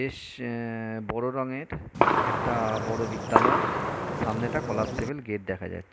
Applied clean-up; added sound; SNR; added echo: none; Gunshot, gunfire; -5 dB; none.